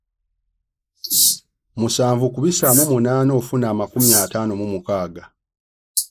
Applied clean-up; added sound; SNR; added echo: neural mask model Resemble Enhance denoiser.